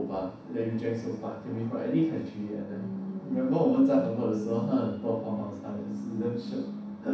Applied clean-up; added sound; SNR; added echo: none; none; none; reverberation time 0.7 s.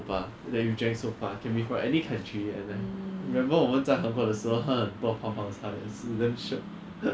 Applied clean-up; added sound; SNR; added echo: none; none; none; none.